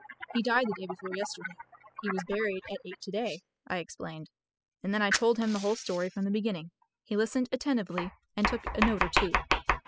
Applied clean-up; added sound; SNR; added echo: classical method spectral subtraction.